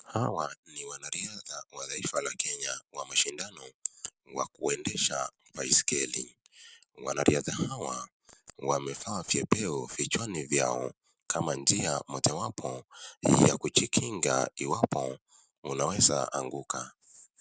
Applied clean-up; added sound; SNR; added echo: none; none; none; none.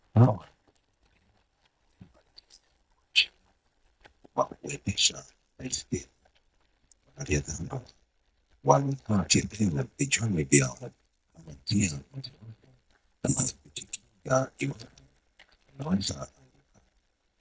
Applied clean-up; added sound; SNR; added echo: neural mask model DeepFilterNet 3.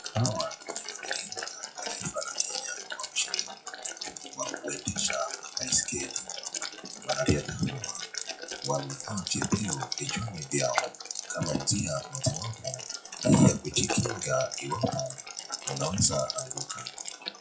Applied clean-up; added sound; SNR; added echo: classical method WPE with log-MMSE.